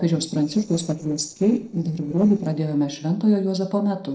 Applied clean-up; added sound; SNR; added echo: neural separator model SepFormer DNS4.